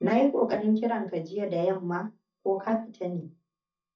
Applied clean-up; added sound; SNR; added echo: neural mask model DeepFilterNet 3.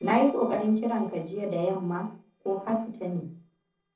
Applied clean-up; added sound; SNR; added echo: neural separator model SepFormer DNS4.